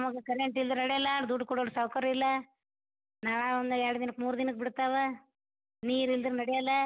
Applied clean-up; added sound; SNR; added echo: none; none; none; none.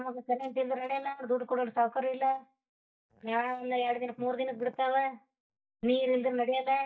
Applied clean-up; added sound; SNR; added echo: neural mask model DeepFilterNet 3.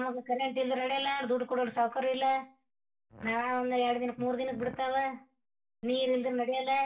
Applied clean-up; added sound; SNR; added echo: none; Fart; 20 dB; reverberation time 0.2 s.